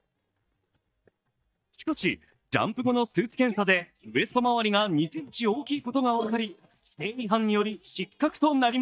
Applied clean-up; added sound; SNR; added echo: neural mask model DeepFilterNet 3.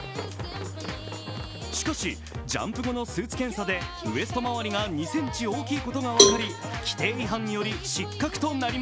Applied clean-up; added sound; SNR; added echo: none; Cowbell; -4 dB; none.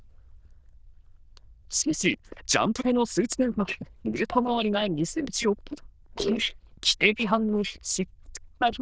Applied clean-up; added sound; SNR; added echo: neural diffusion model UNIVERSE++.